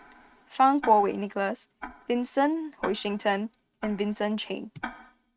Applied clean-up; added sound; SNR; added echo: neural mask model RNNoise.